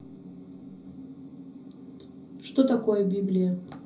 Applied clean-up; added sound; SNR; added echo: none; none; none; reverberation time 0.5 s.